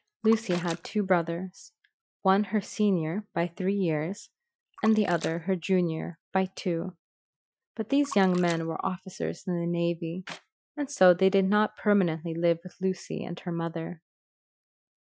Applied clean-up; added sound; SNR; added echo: classical method Wiener filter.